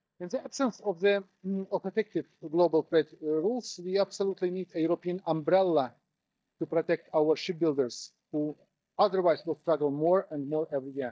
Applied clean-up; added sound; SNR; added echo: neural mask model DeepFilterNet 3.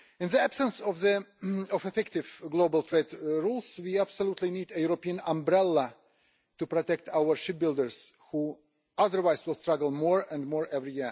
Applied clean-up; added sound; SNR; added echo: none; none; none; none.